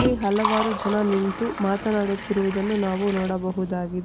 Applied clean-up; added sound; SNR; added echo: none; Liquid; 7 dB; none.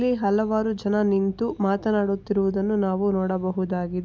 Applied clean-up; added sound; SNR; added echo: none; none; none; none.